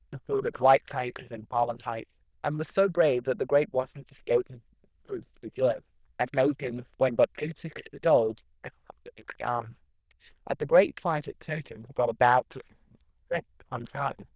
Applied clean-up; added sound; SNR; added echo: neural diffusion model UNIVERSE++.